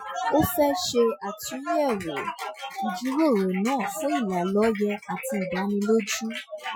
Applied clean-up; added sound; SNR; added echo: classical method Wiener filter.